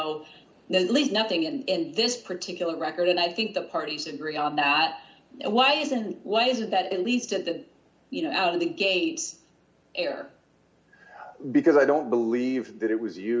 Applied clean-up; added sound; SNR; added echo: none; none; none; none.